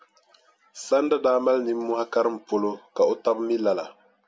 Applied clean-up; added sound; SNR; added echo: none; none; none; none.